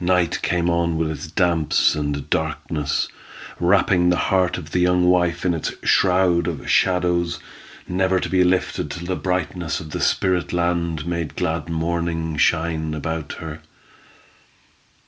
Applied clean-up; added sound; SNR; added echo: none; none; none; none.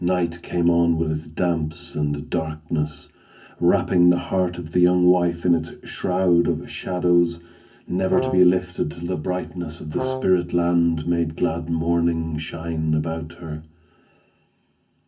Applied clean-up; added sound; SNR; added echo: none; Brass instrument; 6 dB; reverberation time 0.3 s.